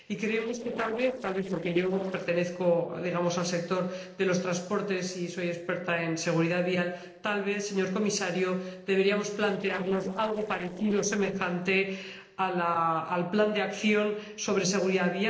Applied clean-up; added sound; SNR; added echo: neural separator model SepFormer DNS4.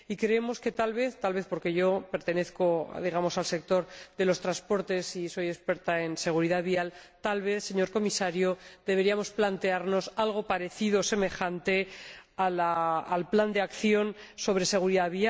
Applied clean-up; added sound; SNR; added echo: none; none; none; none.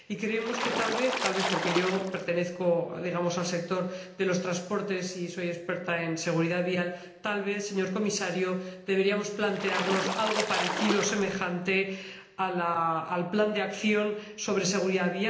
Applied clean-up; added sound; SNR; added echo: none; Splash, splatter; 3 dB; reverberation time 0.8 s.